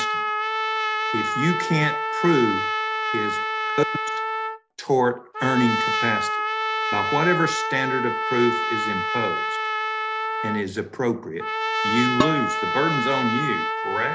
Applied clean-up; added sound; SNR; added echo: none; Dishes, pots, and pans + Trumpet; -1 dB; none.